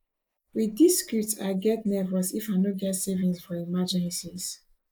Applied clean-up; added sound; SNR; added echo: neural mask model Resemble Enhance denoiser.